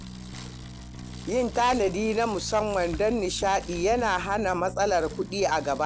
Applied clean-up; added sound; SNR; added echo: none; Bass guitar + Bicycle; 12 dB; none.